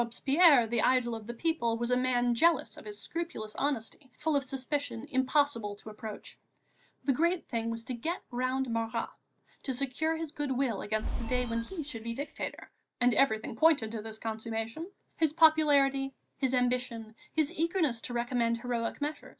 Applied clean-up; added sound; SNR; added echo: neural mask model DeepFilterNet 3.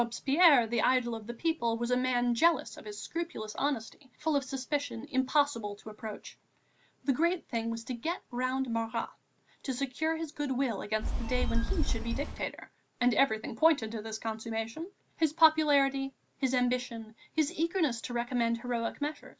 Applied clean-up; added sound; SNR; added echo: none; Telephone; -2 dB; none.